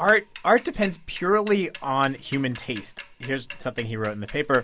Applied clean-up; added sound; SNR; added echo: none; Mechanisms / Bicycle; 20 dB; none.